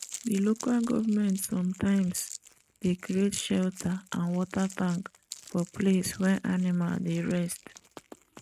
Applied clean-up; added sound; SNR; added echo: neural mask model RNNoise.